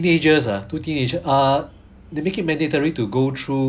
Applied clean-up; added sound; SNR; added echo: none; none; none; none.